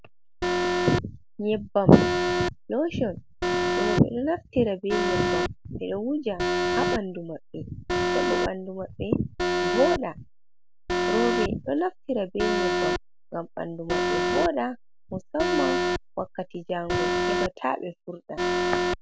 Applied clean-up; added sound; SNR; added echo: none; Alarm; 0 dB; none.